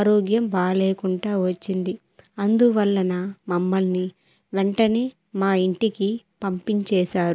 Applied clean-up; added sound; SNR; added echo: none; none; none; none.